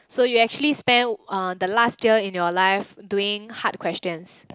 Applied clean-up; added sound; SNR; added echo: none; none; none; none.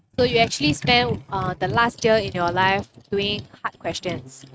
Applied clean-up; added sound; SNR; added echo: neural mask model RNNoise.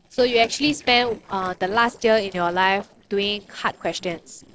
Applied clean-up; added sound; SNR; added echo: neural separator model SepFormer DNS4.